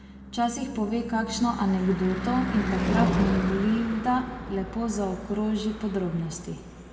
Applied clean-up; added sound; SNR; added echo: none; Car passing by / Engine / Truck; 4 dB; reverberation time 1.6 s.